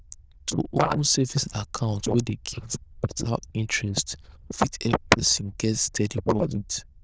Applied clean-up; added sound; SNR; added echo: neural diffusion model UNIVERSE++.